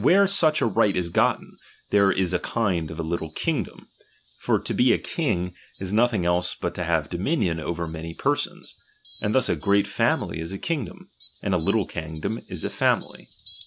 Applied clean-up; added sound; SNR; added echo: none; Fowl; 15 dB; none.